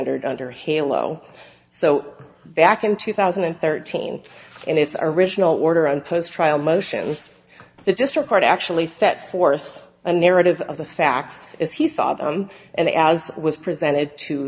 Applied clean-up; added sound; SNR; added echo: none; none; none; none.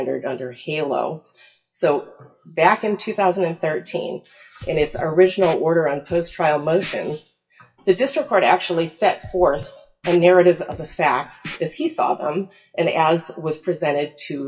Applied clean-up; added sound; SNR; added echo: classical method WPE with log-MMSE.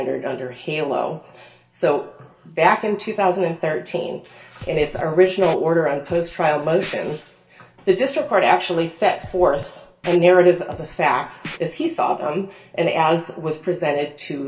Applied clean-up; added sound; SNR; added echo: none; Scratching (performance technique); 18 dB; reverberation time 0.3 s.